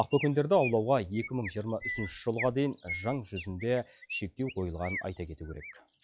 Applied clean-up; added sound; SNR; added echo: classical method log-MMSE.